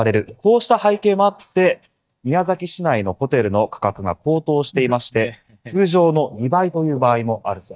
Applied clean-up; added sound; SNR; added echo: neural mask model DeepFilterNet 3.